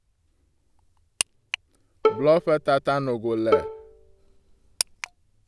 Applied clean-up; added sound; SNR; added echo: none; Bowed string instrument; 2 dB; none.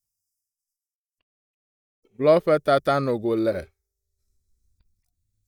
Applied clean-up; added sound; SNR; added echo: neural mask model DeepFilterNet 3.